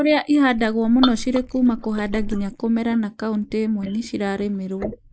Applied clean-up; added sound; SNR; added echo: neural mask model Resemble Enhance denoiser.